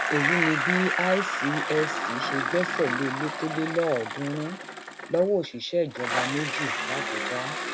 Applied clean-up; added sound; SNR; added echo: none; Bicycle; 0 dB; none.